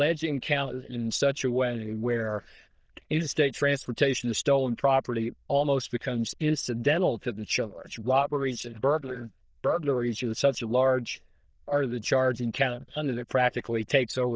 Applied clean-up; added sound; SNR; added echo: neural diffusion model UNIVERSE++.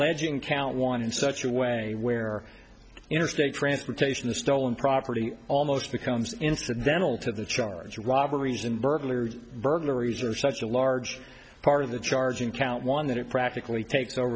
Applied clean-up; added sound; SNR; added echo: none; none; none; none.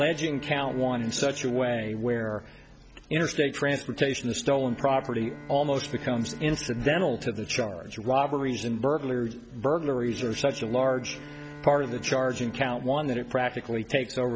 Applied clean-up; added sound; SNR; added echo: none; Bowed string instrument; 19 dB; none.